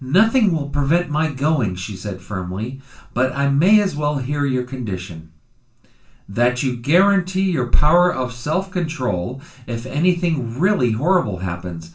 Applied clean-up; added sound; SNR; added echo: none; none; none; reverberation time 0.3 s.